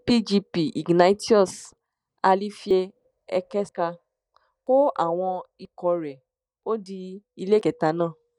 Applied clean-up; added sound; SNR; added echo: neural mask model DeepFilterNet 3.